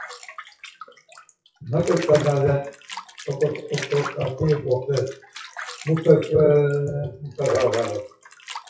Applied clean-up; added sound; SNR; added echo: classical method WPE with log-MMSE.